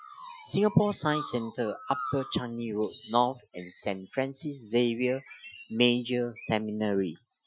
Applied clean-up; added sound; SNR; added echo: classical method Wiener filter.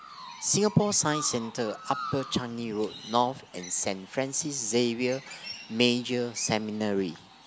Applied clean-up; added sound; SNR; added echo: none; Chirp, tweet; 14 dB; none.